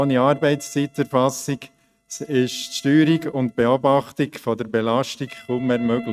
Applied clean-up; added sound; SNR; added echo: neural mask model RNNoise.